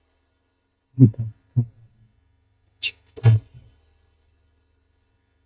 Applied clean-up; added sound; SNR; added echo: neural mask model DeepFilterNet 3.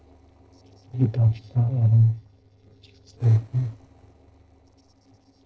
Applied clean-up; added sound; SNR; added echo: neural separator model SepFormer DNS4.